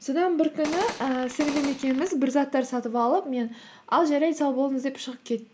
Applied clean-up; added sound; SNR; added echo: none; Gunshot, gunfire; 11 dB; none.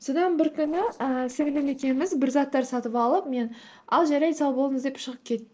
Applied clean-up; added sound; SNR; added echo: neural separator model SepFormer DNS4.